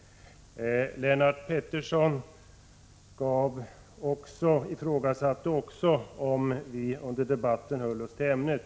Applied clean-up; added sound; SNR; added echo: none; none; none; none.